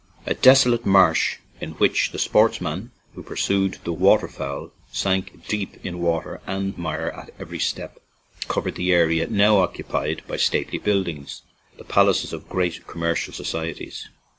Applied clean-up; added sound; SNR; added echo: none; none; none; none.